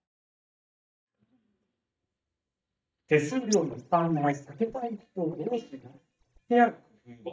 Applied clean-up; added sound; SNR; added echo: neural mask model DeepFilterNet 3.